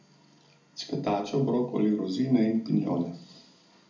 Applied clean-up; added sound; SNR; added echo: none; none; none; reverberation time 0.4 s.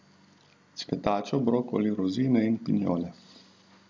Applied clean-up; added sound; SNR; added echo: none; none; none; none.